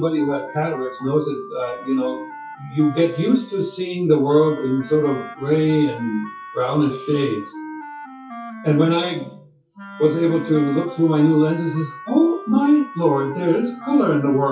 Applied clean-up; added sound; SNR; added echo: classical method WPE with log-MMSE.